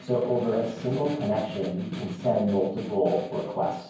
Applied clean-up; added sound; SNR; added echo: none; Snare drum; 13 dB; reverberation time 0.9 s.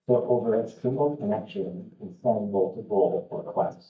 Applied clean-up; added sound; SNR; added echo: neural mask model DeepFilterNet 3.